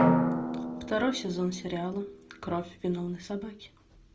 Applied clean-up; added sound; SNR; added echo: none; Drum; -2 dB; none.